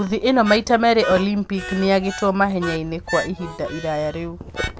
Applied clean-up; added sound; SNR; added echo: none; Harmonica; 13 dB; none.